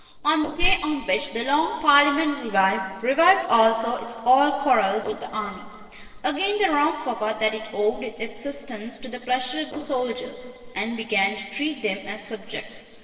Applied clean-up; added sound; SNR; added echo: neural separator model SepFormer DNS4.